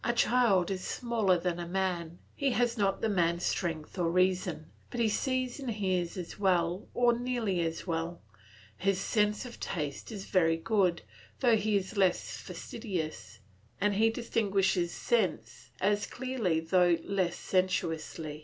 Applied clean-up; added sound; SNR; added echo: none; none; none; none.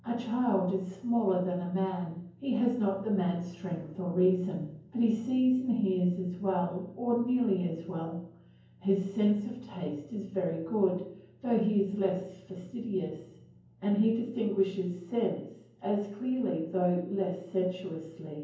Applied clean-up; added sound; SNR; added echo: none; none; none; reverberation time 0.9 s.